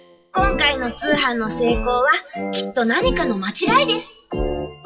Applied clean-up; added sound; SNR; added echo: classical method WPE with log-MMSE.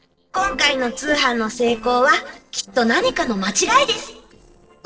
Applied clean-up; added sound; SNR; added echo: neural separator model SepFormer DNS4.